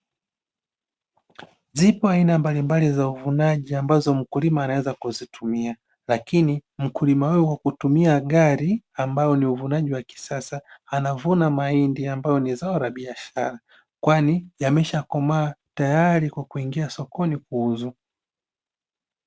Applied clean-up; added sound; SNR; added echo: none; none; none; none.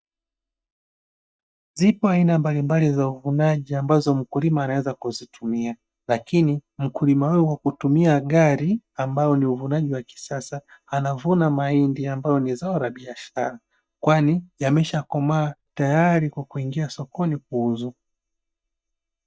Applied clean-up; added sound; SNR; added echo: neural mask model DeepFilterNet 3.